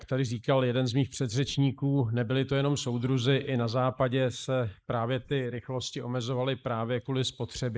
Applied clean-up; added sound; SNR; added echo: neural mask model Resemble Enhance denoiser.